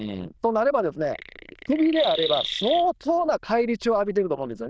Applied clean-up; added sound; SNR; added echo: neural diffusion model UNIVERSE++.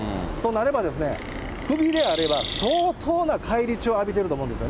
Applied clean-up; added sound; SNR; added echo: none; Chirp, tweet; 9 dB; none.